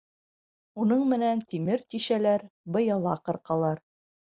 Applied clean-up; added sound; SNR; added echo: neural mask model DeepFilterNet 3.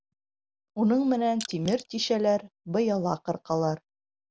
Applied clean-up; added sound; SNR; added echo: none; Crushing; 15 dB; none.